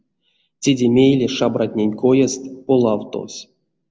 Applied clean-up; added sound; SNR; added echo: none; none; none; none.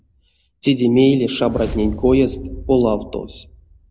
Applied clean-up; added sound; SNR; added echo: none; Whoosh, swoosh, swish; 14 dB; none.